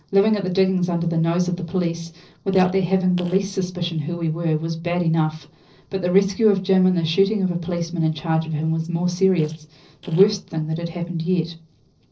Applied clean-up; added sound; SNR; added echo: neural separator model SepFormer DNS4.